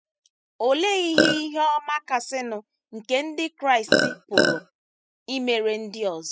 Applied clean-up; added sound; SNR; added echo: classical method spectral subtraction.